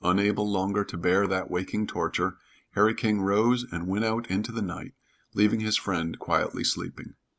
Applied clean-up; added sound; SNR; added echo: none; none; none; none.